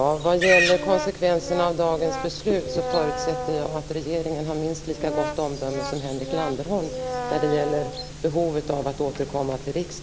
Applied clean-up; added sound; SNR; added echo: none; Livestock, farm animals, working animals + Brass instrument; 6 dB; none.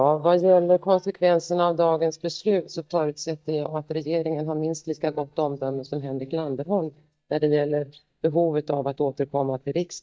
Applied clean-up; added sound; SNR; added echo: neural mask model DeepFilterNet 3.